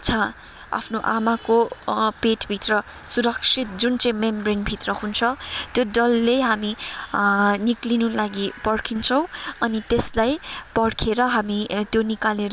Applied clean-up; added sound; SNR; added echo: none; none; none; none.